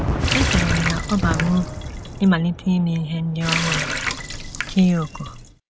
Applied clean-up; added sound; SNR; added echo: none; Water tap, faucet + Fireworks; 3 dB; none.